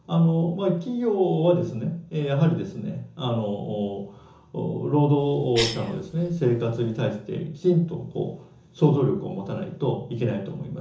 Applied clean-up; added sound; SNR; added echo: none; Cough; 13 dB; reverberation time 0.7 s.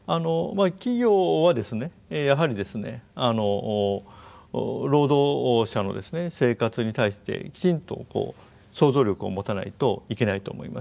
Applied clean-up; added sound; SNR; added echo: none; none; none; none.